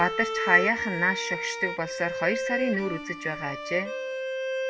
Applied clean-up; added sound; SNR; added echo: none; Bowed string instrument; 4 dB; none.